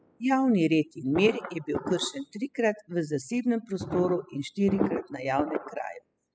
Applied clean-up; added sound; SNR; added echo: classical method spectral subtraction.